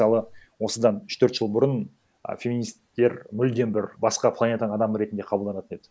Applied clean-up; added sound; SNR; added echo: none; none; none; none.